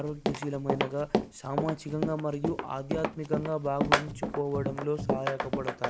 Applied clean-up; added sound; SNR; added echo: none; Run; -1 dB; none.